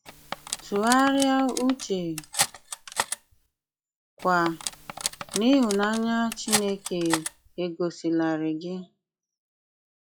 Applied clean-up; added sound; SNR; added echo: classical method log-MMSE.